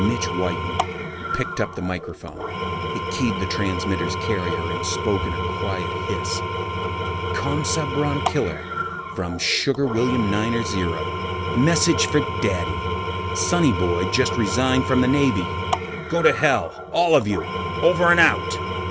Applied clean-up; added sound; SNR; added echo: none; Engine / Tools; 3 dB; none.